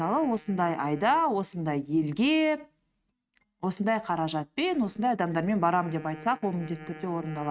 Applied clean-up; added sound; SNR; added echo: neural mask model RNNoise.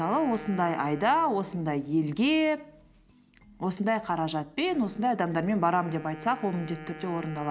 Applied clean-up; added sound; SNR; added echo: none; Wind instrument, woodwind instrument; 18 dB; none.